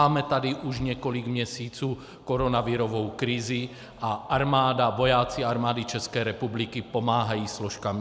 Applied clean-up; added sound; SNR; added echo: none; none; none; none.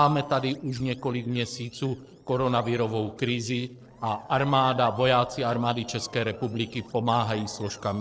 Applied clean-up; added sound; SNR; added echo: neural separator model SepFormer DNS4.